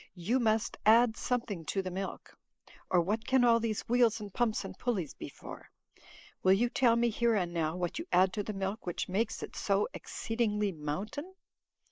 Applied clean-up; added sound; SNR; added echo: neural mask model Resemble Enhance denoiser.